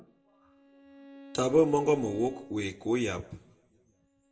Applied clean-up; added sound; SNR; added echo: none; Bowed string instrument; 19 dB; reverberation time 0.6 s.